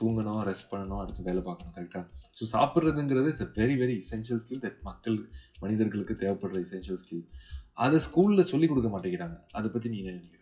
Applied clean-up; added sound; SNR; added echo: classical method WPE with log-MMSE.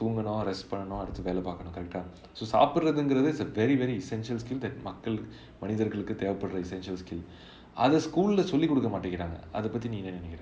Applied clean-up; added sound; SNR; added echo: none; none; none; none.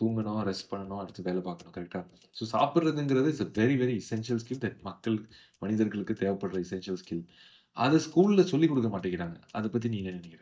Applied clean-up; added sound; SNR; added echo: neural mask model DeepFilterNet 3.